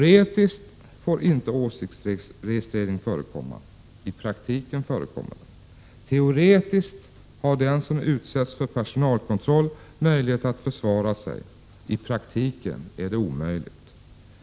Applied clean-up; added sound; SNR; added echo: none; none; none; none.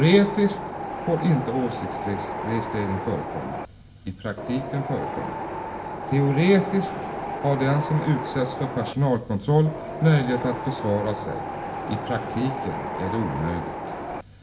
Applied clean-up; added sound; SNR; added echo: none; Wind; 7 dB; reverberation time 0.7 s.